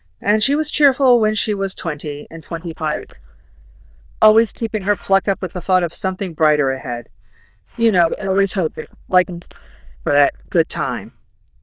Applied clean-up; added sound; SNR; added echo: neural diffusion model UNIVERSE++.